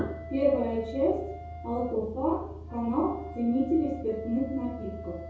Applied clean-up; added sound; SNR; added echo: none; Wind instrument, woodwind instrument; 15 dB; reverberation time 0.6 s.